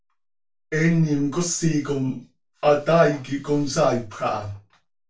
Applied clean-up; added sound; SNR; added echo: none; none; none; reverberation time 0.2 s.